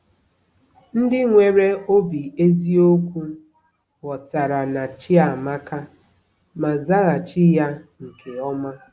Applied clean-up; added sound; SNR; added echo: none; none; none; none.